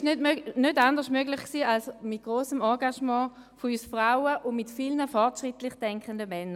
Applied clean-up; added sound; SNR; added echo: none; none; none; none.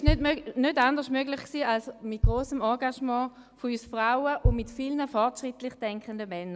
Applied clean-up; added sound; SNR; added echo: none; Bass drum; 4 dB; none.